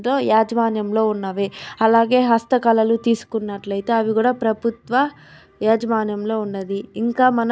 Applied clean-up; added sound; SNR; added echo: none; none; none; none.